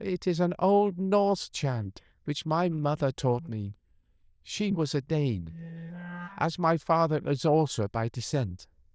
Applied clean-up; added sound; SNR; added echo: neural diffusion model UNIVERSE++.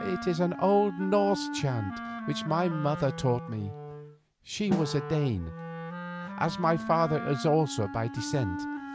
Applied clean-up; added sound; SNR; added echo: none; Wind instrument, woodwind instrument + Snare drum; 8 dB; none.